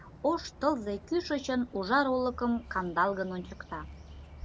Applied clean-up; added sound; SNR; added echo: none; Bird; 17 dB; none.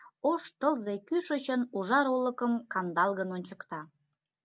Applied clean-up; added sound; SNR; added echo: none; none; none; none.